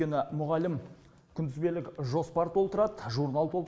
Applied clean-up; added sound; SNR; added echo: none; none; none; none.